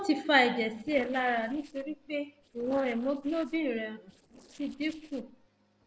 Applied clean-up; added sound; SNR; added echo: neural separator model SepFormer DNS4.